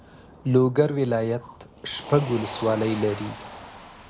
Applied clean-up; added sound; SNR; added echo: none; Motor vehicle (road); 15 dB; none.